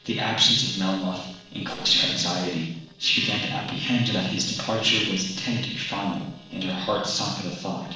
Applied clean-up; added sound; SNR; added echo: neural separator model SepFormer DNS4.